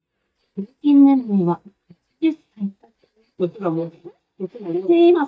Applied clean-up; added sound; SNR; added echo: neural mask model DeepFilterNet 3.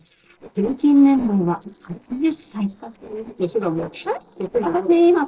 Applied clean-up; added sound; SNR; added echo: neural separator model SepFormer DNS4.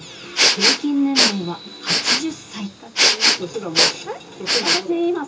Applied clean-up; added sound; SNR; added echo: none; Respiratory sounds; -5 dB; reverberation time 0.2 s.